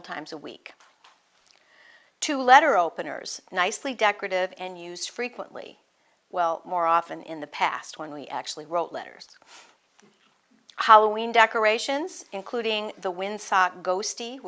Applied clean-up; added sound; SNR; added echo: none; none; none; none.